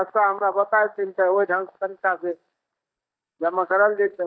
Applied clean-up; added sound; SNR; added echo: neural mask model DeepFilterNet 3.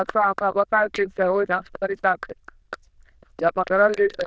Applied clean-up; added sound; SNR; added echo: neural diffusion model UNIVERSE++.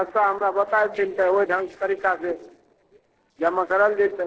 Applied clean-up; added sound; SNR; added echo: neural separator model SepFormer DNS4.